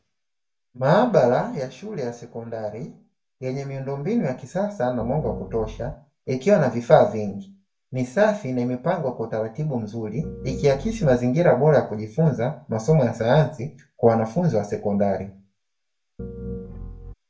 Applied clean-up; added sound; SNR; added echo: none; Piano; 11 dB; reverberation time 0.3 s.